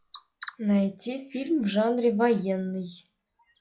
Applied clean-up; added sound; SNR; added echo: classical method log-MMSE.